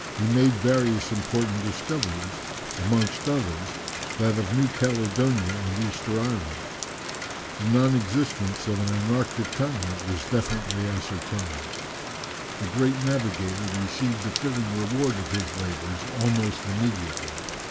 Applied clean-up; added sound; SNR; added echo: none; Rain; 7 dB; none.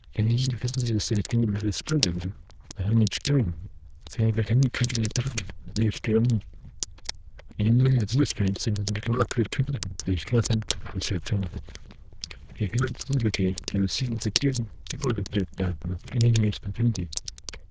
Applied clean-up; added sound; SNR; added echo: neural diffusion model UNIVERSE++.